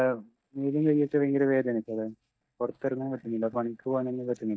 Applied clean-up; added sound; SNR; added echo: neural mask model DeepFilterNet 3.